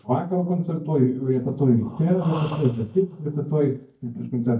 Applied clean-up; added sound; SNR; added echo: neural mask model DeepFilterNet 3.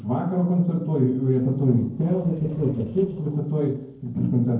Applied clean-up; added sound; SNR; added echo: neural separator model SepFormer DNS4.